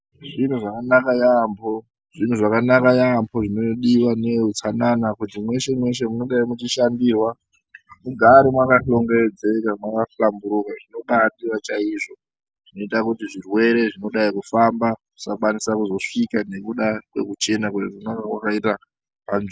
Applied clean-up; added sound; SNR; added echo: none; none; none; none.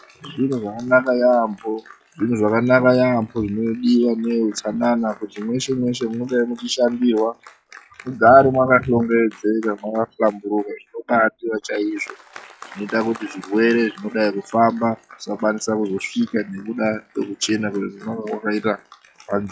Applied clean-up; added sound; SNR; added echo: classical method log-MMSE.